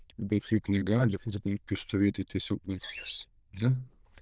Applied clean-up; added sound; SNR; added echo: neural diffusion model UNIVERSE++.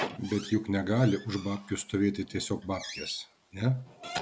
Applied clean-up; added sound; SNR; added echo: none; Squeak / Slam; 12 dB; none.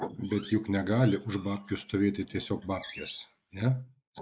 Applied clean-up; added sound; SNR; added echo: neural mask model Resemble Enhance denoiser.